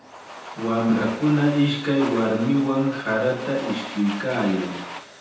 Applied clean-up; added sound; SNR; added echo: none; Domestic sounds, home sounds; 13 dB; reverberation time 0.9 s.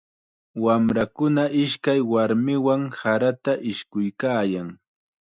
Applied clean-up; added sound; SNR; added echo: none; none; none; none.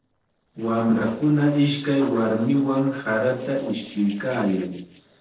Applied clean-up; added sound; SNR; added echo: neural separator model SepFormer DNS4.